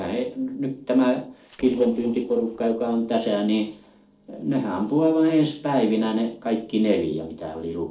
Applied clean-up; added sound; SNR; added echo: neural separator model SepFormer DNS4.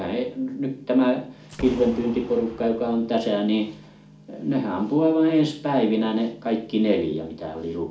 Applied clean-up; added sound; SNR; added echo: none; Boom; 17 dB; reverberation time 0.4 s.